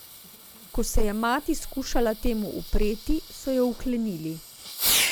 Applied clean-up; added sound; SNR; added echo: none; Fireworks; 7 dB; none.